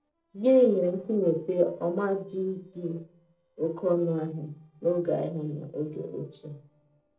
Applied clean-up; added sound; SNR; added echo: neural separator model SepFormer DNS4.